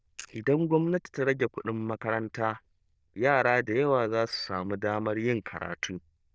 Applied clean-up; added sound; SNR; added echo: neural diffusion model UNIVERSE++.